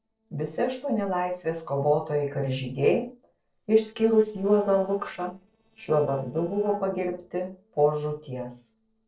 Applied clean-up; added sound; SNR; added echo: neural separator model SepFormer DNS4.